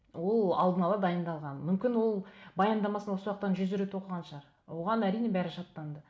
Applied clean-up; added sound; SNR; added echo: none; none; none; none.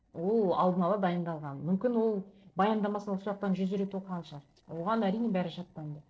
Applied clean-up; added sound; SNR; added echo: neural separator model SepFormer DNS4.